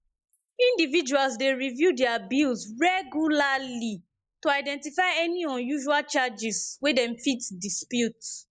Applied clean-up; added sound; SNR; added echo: neural mask model Resemble Enhance denoiser.